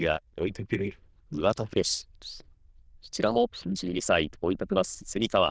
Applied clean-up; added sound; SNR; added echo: neural diffusion model UNIVERSE++.